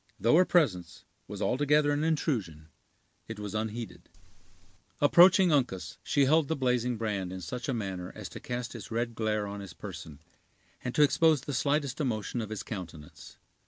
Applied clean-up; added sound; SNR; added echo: none; none; none; none.